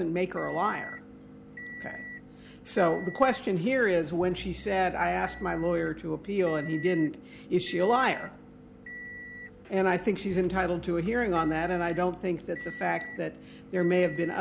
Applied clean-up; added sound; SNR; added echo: none; Motor vehicle (road) / Engine; 14 dB; none.